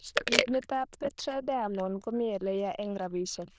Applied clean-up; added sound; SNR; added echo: neural diffusion model UNIVERSE++.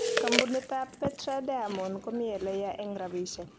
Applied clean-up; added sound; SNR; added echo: none; Chewing, mastication + Telephone; 2 dB; none.